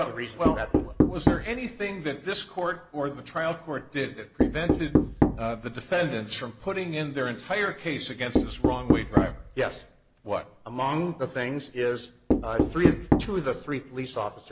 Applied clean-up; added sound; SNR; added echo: none; Knock; -1 dB; none.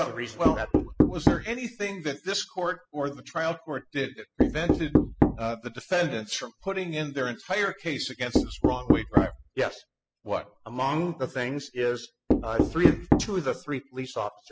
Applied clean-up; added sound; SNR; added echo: classical method spectral subtraction.